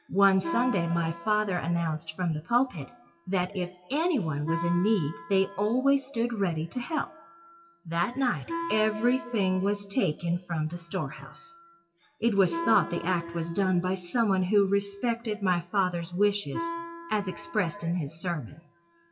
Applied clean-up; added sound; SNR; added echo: classical method WPE with log-MMSE.